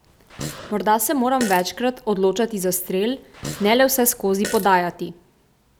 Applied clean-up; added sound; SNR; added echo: none; Fart; 14 dB; none.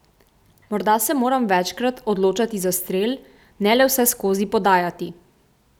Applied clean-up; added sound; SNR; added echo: none; none; none; none.